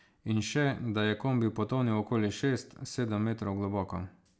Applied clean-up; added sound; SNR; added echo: none; none; none; none.